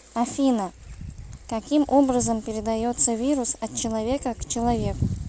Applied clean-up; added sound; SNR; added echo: none; none; none; none.